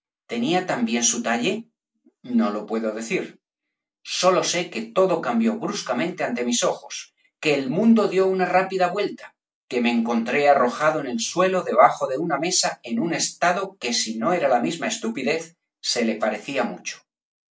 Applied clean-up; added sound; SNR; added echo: neural mask model Resemble Enhance denoiser.